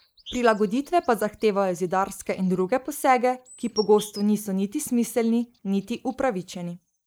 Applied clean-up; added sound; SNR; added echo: neural mask model Resemble Enhance denoiser.